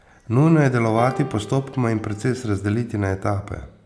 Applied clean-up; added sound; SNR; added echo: none; Piano; 14 dB; none.